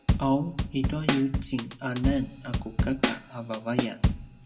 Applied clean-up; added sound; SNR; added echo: none; Drum kit; -1 dB; reverberation time 0.7 s.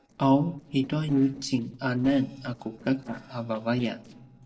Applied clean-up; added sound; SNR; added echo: neural separator model SepFormer DNS4.